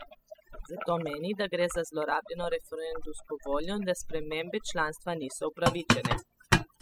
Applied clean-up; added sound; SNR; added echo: classical method spectral subtraction.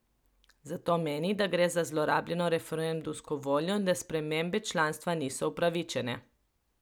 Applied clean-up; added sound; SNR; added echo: none; none; none; none.